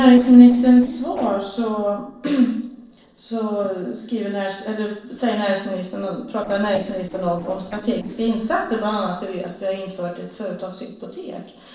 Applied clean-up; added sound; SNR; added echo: neural separator model SepFormer DNS4.